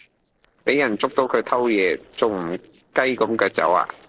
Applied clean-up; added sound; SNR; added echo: neural separator model SepFormer DNS4.